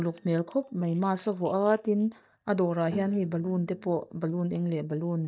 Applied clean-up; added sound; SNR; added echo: neural mask model DeepFilterNet 3.